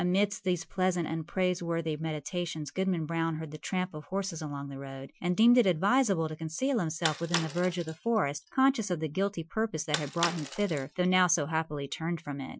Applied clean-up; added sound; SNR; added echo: classical method Wiener filter.